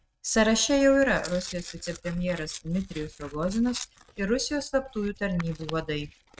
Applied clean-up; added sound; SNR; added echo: neural mask model RNNoise.